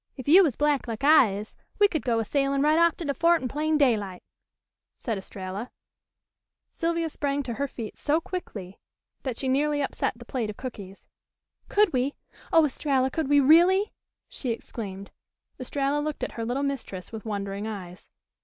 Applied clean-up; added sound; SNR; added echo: none; none; none; none.